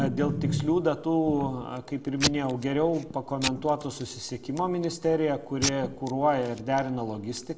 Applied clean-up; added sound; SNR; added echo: none; Packing tape, duct tape / Tearing; 8 dB; reverberation time 0.8 s.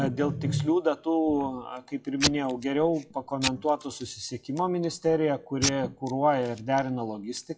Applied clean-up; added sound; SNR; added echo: classical method WPE with log-MMSE.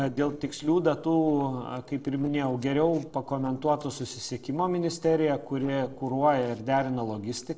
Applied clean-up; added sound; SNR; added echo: neural separator model SepFormer DNS4.